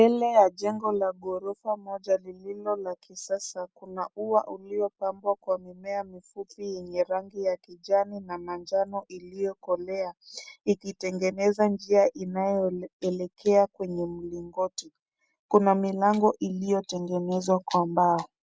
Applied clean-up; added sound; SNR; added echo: none; none; none; none.